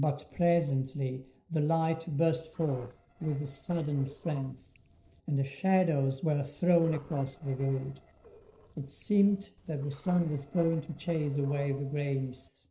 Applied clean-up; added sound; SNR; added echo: neural separator model SepFormer DNS4.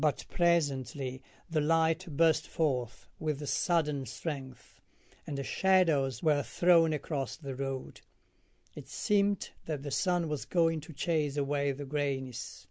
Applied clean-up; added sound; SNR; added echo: none; none; none; none.